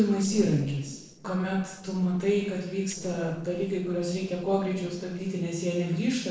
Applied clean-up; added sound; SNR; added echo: neural separator model SepFormer DNS4.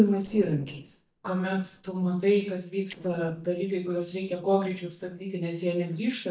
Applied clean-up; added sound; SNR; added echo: neural mask model DeepFilterNet 3.